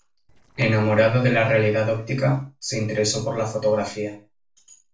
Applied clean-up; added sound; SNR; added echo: neural separator model SepFormer DNS4.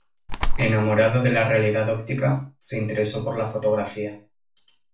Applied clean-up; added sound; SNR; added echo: none; Bird; -5 dB; reverberation time 0.3 s.